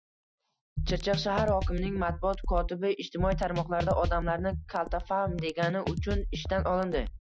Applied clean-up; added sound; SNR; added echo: classical method Wiener filter.